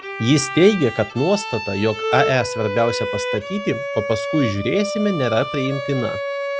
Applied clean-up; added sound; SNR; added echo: none; Bowed string instrument; 6 dB; none.